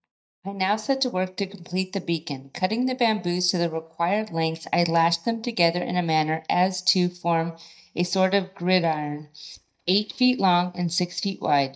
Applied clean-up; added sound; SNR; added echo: neural mask model DeepFilterNet 3.